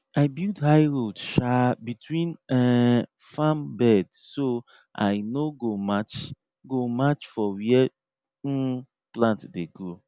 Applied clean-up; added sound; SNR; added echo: none; none; none; none.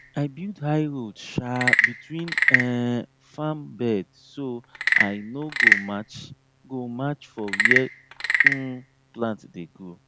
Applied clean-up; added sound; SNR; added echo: none; Wood / Percussion / Frog; -4 dB; none.